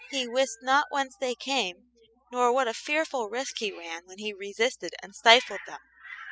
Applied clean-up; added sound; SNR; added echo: classical method spectral subtraction.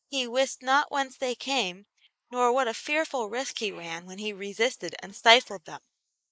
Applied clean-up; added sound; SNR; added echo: neural mask model Resemble Enhance denoiser.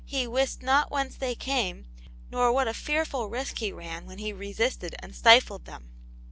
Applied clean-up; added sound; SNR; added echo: none; none; none; none.